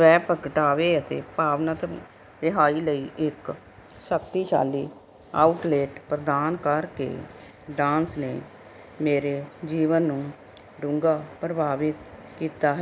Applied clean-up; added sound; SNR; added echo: none; none; none; none.